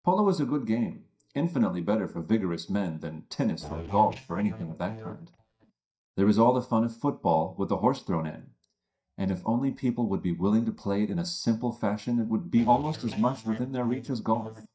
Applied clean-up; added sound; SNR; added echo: neural mask model DeepFilterNet 3.